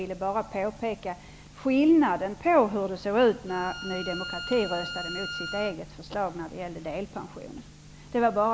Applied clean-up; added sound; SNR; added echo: none; Bowed string instrument; 10 dB; none.